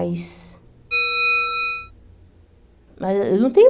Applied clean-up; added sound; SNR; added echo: none; Bell; 4 dB; none.